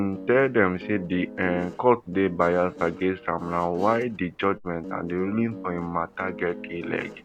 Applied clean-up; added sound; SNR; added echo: none; Guitar; 14 dB; none.